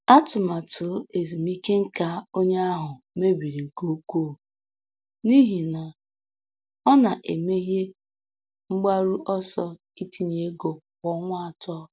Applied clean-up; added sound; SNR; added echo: none; none; none; none.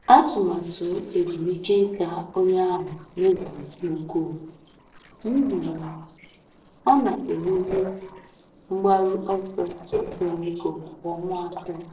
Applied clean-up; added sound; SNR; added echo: neural separator model SepFormer DNS4.